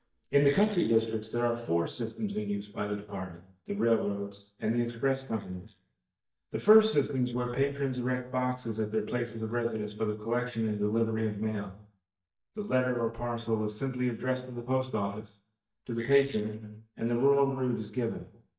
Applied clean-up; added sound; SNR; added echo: neural mask model DeepFilterNet 3.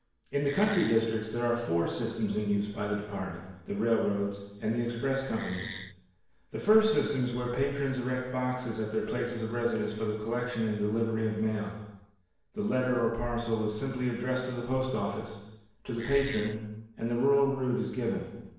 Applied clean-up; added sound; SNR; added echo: none; Wood; 11 dB; reverberation time 0.9 s.